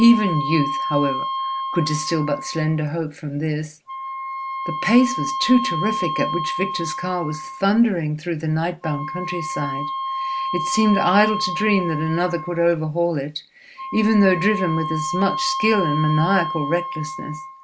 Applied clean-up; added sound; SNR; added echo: none; Wind instrument, woodwind instrument; 6 dB; none.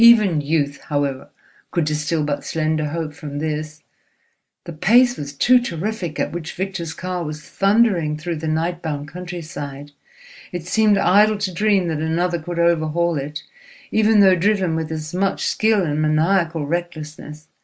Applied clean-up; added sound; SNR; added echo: none; none; none; none.